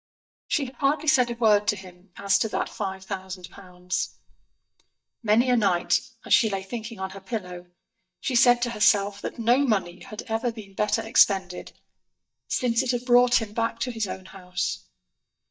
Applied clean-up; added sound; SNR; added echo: neural mask model DeepFilterNet 3.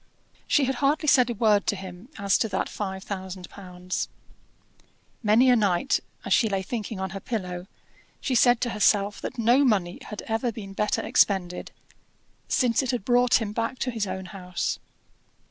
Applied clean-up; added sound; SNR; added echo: none; none; none; none.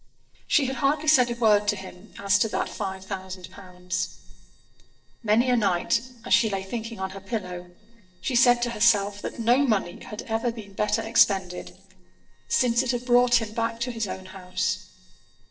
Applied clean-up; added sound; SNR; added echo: neural separator model SepFormer DNS4.